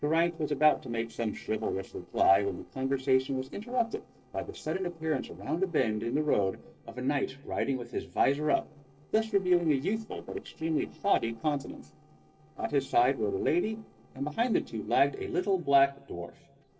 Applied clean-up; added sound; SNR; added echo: neural separator model SepFormer DNS4.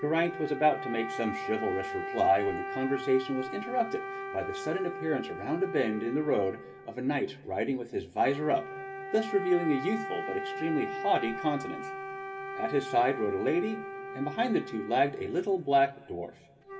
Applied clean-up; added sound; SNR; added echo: none; Wind instrument, woodwind instrument; 9 dB; reverberation time 2.7 s.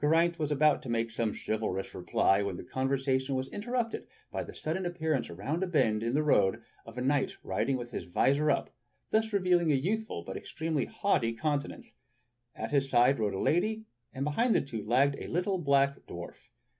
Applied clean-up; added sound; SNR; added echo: none; none; none; none.